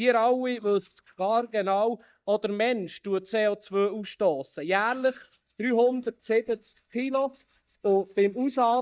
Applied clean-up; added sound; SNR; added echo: neural mask model DeepFilterNet 3.